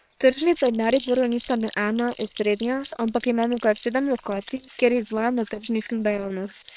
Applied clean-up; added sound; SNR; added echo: neural separator model SepFormer WHAM!.